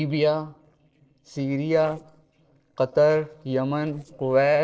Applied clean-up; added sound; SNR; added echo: neural separator model SepFormer DNS4.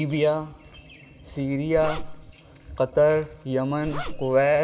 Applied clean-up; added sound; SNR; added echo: none; Zipper (clothing); 7 dB; reverberation time 2.1 s.